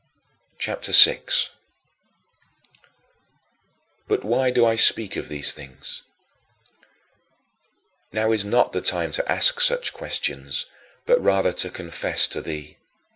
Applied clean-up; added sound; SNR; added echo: none; none; none; none.